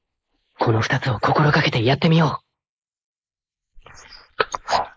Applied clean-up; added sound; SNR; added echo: neural mask model Resemble Enhance denoiser.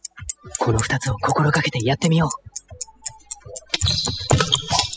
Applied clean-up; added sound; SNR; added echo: classical method spectral subtraction.